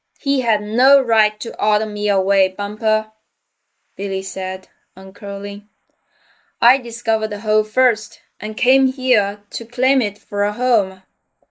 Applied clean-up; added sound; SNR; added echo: neural mask model Resemble Enhance denoiser.